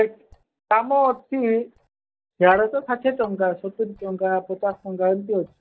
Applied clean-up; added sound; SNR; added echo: neural mask model DeepFilterNet 3.